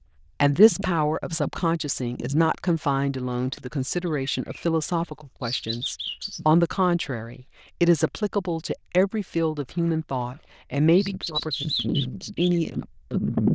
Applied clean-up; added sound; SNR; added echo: neural diffusion model UNIVERSE++.